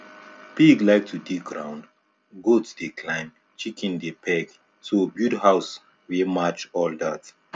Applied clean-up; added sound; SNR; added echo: none; none; none; none.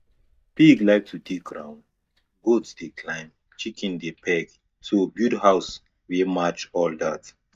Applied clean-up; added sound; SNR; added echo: neural mask model DeepFilterNet 3.